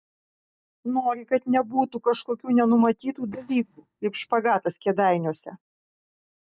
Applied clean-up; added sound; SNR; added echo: neural mask model DeepFilterNet 3.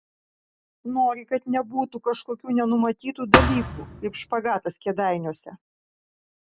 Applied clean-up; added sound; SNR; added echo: none; Thump, thud; -3 dB; none.